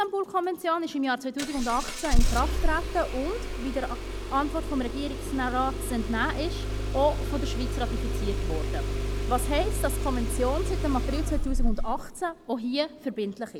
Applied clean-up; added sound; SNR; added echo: none; Engine starting; -1 dB; none.